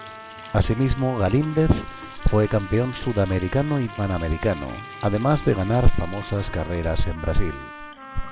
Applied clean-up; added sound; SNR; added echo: none; Trickle, dribble / Sink (filling or washing) / Water tap, faucet + Trumpet; 16 dB; none.